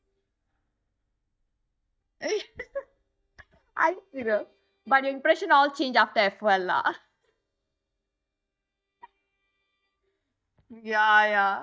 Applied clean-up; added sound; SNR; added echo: neural mask model DeepFilterNet 3.